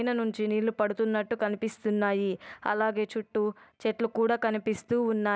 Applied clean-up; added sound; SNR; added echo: none; none; none; none.